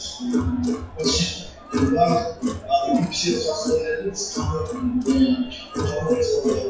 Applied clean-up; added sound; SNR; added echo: classical method WPE with log-MMSE.